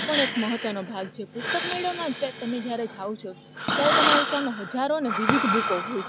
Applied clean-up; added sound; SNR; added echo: none; Breathing; -1 dB; none.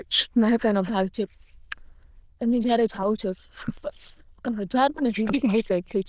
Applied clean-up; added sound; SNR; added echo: neural diffusion model UNIVERSE++.